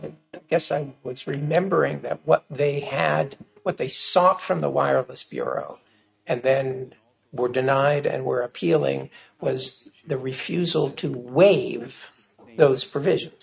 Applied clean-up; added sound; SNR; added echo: neural mask model RNNoise.